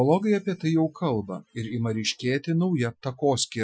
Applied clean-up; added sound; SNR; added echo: classical method Wiener filter.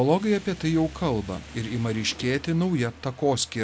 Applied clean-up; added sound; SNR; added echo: none; Rain; 18 dB; none.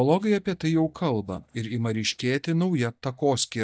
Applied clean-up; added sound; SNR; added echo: neural mask model DeepFilterNet 3.